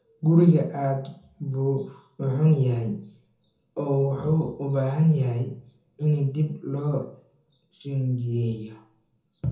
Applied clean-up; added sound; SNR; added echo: none; none; none; reverberation time 0.5 s.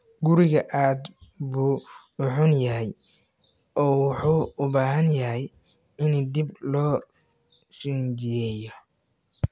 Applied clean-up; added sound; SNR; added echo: none; none; none; none.